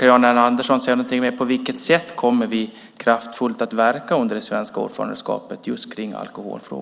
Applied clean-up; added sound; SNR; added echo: none; none; none; none.